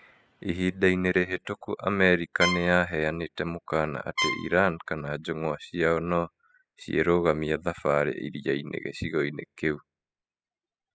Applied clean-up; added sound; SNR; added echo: classical method spectral subtraction.